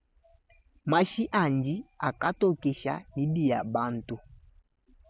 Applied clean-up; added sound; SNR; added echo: none; none; none; none.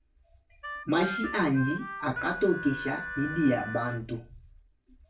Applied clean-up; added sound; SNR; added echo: none; Harmonica; 7 dB; reverberation time 0.3 s.